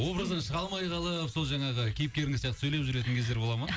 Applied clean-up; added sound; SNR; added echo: none; none; none; none.